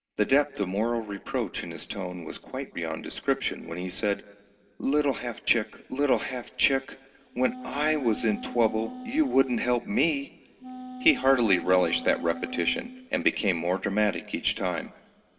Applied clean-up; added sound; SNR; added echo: none; Wind instrument, woodwind instrument; 12 dB; reverberation time 1.6 s.